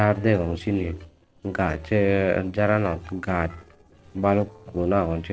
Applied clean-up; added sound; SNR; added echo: neural separator model SepFormer DNS4.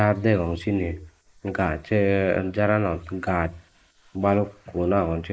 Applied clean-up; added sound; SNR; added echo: neural mask model Resemble Enhance denoiser.